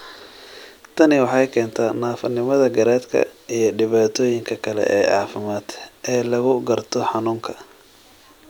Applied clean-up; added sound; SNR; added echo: none; none; none; none.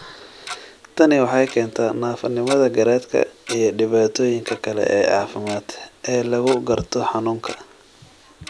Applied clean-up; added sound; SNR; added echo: none; Tick-tock; 18 dB; none.